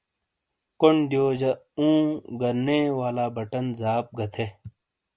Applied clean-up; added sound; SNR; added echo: none; none; none; none.